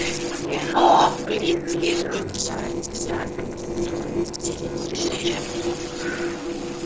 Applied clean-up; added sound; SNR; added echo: neural separator model SepFormer DNS4.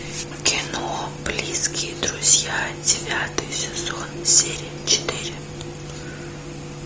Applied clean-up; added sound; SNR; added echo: none; none; none; none.